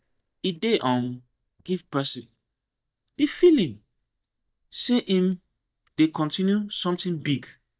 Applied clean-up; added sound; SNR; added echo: neural mask model DeepFilterNet 3.